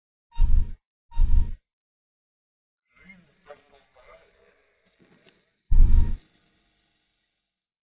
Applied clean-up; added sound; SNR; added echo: neural mask model DeepFilterNet 3.